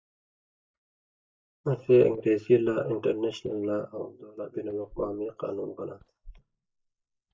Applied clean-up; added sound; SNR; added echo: neural mask model DeepFilterNet 3.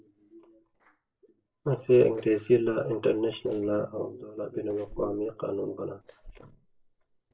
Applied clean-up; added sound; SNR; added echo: neural separator model SepFormer DNS4.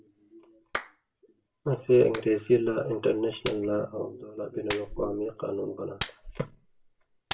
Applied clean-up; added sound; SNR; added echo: none; Clapping; 13 dB; reverberation time 0.2 s.